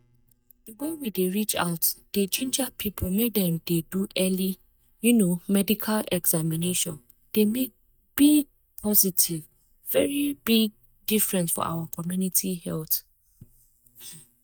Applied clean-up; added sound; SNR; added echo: neural mask model DeepFilterNet 3.